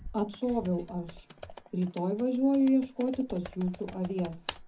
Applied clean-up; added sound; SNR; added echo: none; Computer keyboard; 16 dB; reverberation time 0.3 s.